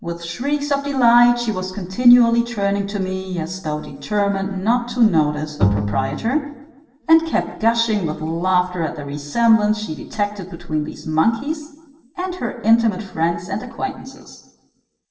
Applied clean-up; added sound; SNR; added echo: none; Bowed string instrument; 3 dB; reverberation time 0.9 s.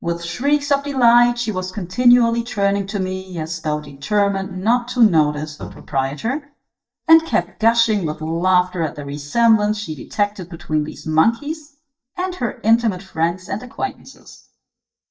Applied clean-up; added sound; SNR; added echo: neural mask model DeepFilterNet 3.